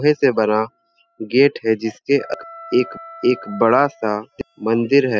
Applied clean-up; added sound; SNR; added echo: classical method spectral subtraction.